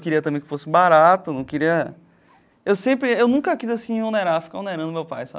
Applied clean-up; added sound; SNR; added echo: none; none; none; none.